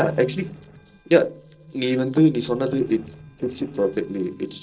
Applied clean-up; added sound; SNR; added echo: neural separator model SepFormer DNS4.